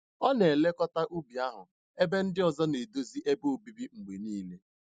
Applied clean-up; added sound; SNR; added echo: none; none; none; none.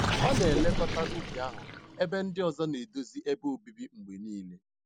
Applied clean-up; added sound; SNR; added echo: none; Gurgling; 0 dB; none.